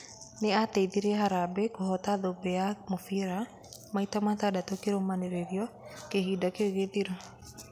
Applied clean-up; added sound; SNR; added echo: none; none; none; none.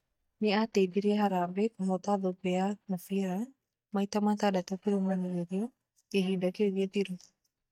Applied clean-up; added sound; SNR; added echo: neural mask model DeepFilterNet 3.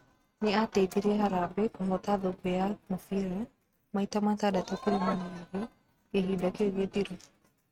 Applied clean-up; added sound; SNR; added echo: neural mask model RNNoise.